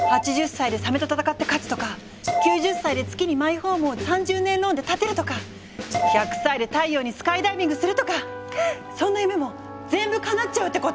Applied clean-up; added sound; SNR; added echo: none; none; none; none.